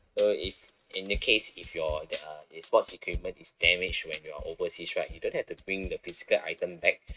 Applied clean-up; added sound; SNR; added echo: neural mask model RNNoise.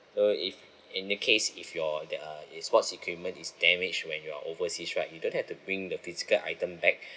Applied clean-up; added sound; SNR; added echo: none; none; none; none.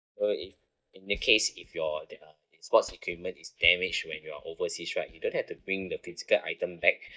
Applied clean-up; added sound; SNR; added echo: neural mask model DeepFilterNet 3.